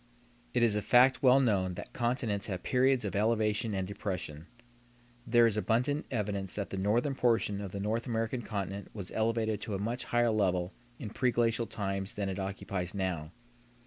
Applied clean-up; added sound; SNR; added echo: none; none; none; none.